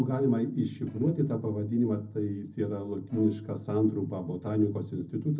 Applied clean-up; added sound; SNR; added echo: neural separator model SepFormer DNS4.